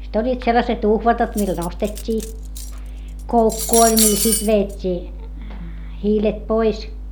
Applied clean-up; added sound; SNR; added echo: none; Cutlery, silverware; 6 dB; none.